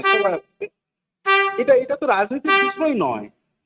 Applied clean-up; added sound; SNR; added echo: neural mask model RNNoise.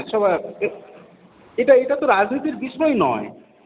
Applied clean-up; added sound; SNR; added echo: none; none; none; none.